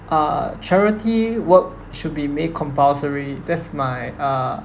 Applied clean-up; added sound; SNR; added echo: none; none; none; none.